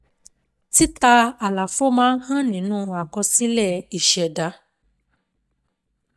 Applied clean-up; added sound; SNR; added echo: neural mask model DeepFilterNet 3.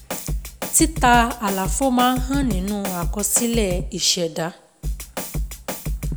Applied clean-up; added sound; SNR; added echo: none; Drum kit; 5 dB; none.